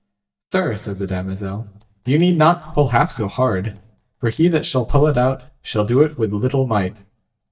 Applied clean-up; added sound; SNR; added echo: neural mask model DeepFilterNet 3.